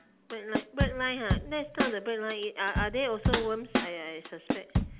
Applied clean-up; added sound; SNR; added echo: none; Drum / Drum kit + Snare drum; -1 dB; none.